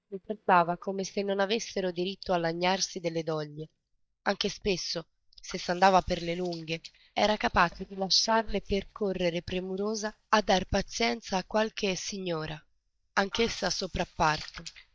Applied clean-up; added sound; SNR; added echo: neural mask model DeepFilterNet 3.